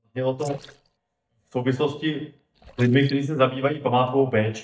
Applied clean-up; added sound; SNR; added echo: neural mask model DeepFilterNet 3.